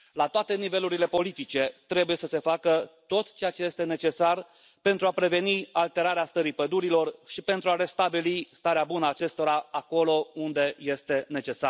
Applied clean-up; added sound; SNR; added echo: none; none; none; none.